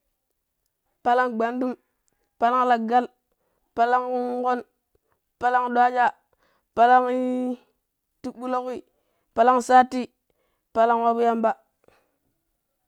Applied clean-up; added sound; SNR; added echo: none; none; none; none.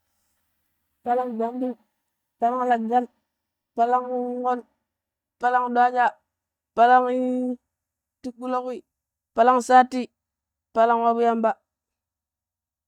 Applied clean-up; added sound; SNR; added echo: neural mask model DeepFilterNet 3.